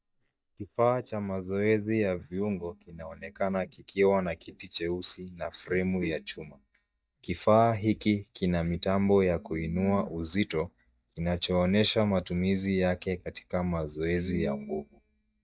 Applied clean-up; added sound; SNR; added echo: neural mask model DeepFilterNet 3.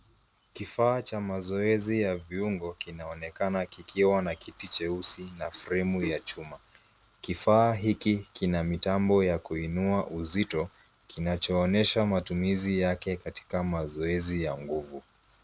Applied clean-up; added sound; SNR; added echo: none; none; none; none.